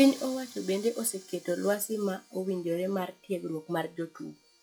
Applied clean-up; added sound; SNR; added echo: classical method log-MMSE.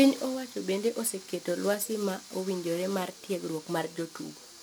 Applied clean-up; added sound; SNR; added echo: none; none; none; none.